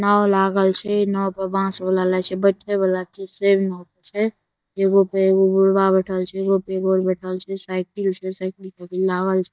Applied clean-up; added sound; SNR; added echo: neural mask model DeepFilterNet 3.